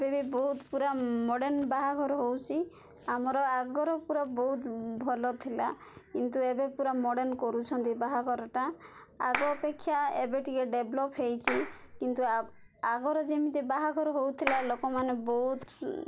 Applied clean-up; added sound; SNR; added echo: none; Clapping; 8 dB; none.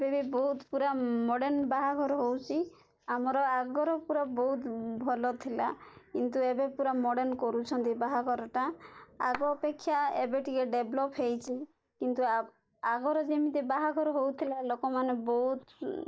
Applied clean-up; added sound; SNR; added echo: neural mask model DeepFilterNet 3.